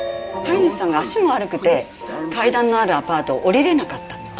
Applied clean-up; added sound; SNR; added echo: none; Sliding door / Train; 14 dB; none.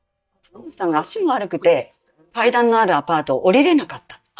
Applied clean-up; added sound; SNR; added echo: neural mask model DeepFilterNet 3.